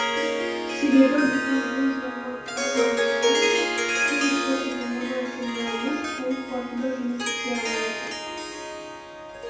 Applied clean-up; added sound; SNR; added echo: none; Harp; 0 dB; reverberation time 0.9 s.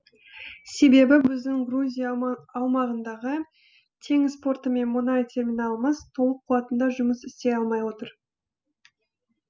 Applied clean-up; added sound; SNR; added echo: none; none; none; none.